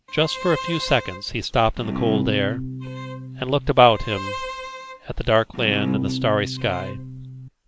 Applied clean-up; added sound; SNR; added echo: none; Bowed string instrument; 7 dB; none.